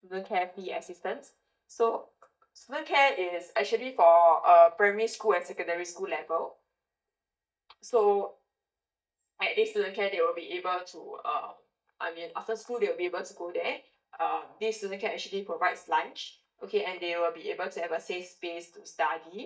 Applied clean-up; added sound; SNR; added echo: neural mask model DeepFilterNet 3.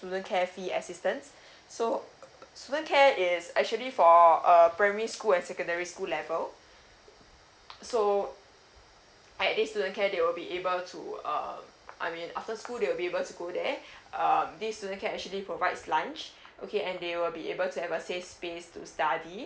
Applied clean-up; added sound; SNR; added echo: none; none; none; none.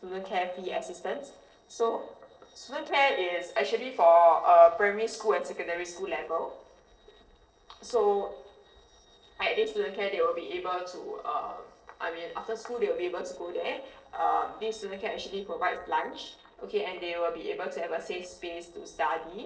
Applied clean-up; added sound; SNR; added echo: neural separator model SepFormer DNS4.